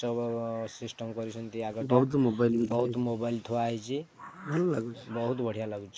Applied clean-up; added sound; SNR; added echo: neural mask model Resemble Enhance denoiser.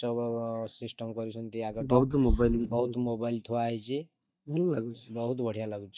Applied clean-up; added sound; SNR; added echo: neural mask model DeepFilterNet 3.